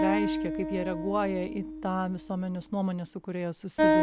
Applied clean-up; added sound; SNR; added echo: none; Acoustic guitar; -1 dB; none.